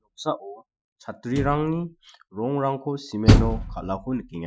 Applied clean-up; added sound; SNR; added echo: classical method Wiener filter.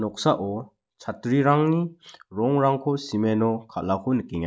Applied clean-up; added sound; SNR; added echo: none; none; none; none.